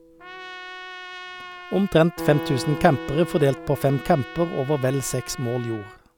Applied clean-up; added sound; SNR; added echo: none; Acoustic guitar + Trumpet; 12 dB; none.